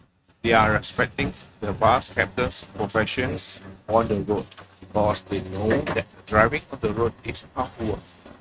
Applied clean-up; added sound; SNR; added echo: neural mask model RNNoise.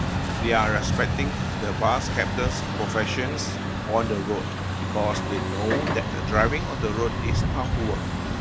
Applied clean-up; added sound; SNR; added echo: none; Truck; -2 dB; none.